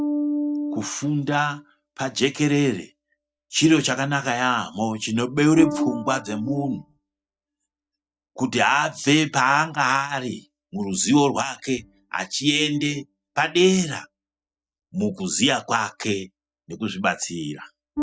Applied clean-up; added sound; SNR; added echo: neural mask model DeepFilterNet 3.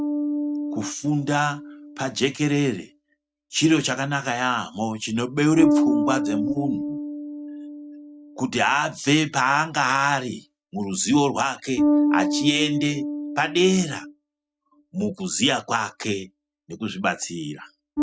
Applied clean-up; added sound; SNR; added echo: neural mask model RNNoise.